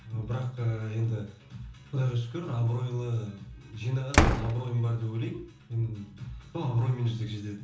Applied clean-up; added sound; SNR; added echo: none; Slam; 0 dB; reverberation time 1.2 s.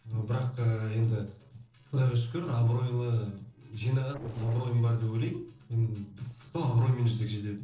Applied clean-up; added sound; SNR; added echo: neural separator model SepFormer DNS4.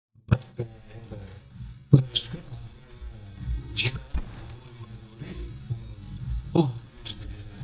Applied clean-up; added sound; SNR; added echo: neural mask model DeepFilterNet 3.